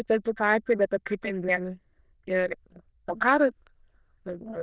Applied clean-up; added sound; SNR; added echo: neural diffusion model UNIVERSE++.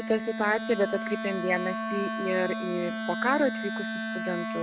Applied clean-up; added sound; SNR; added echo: none; Wind instrument, woodwind instrument; 3 dB; none.